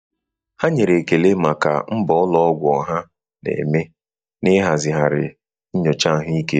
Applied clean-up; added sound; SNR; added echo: neural mask model DeepFilterNet 3.